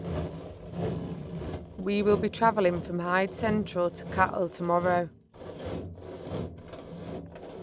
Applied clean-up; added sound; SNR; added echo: none; Sawing; 7 dB; none.